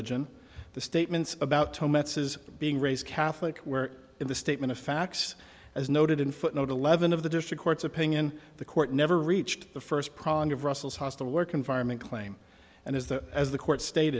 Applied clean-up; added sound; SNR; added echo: none; none; none; none.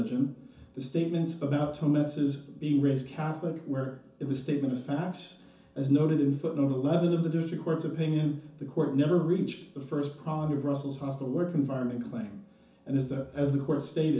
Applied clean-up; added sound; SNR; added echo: none; none; none; reverberation time 0.9 s.